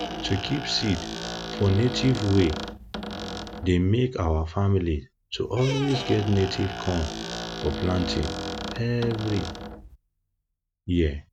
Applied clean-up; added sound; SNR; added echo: none; Squeak; 8 dB; none.